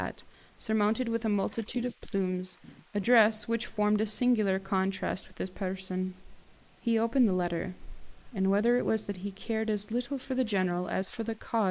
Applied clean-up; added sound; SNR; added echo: neural mask model Resemble Enhance denoiser.